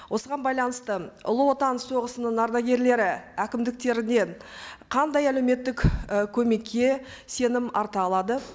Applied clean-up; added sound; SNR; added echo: none; none; none; none.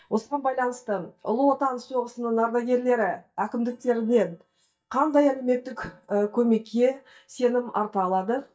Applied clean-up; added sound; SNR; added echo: neural mask model DeepFilterNet 3.